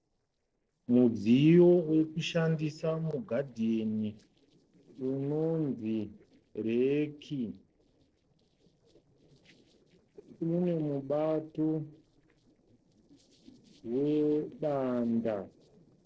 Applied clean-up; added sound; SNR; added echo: neural separator model SepFormer DNS4.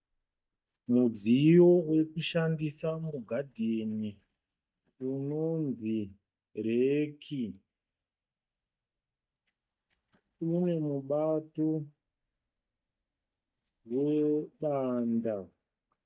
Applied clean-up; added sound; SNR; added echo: neural mask model DeepFilterNet 3.